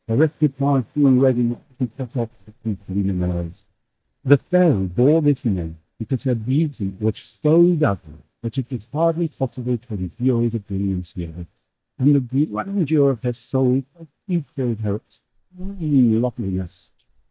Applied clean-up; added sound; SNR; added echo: neural mask model DeepFilterNet 3.